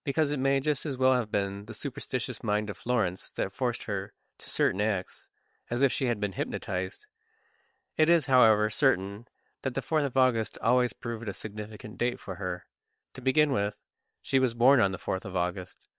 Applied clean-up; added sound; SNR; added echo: neural separator model SepFormer WHAM!.